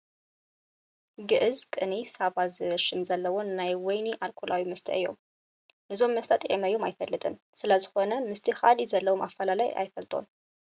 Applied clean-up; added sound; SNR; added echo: none; none; none; none.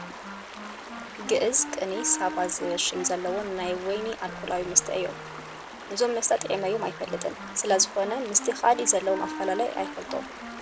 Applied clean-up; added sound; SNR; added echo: none; Stream + Wind instrument, woodwind instrument; 10 dB; none.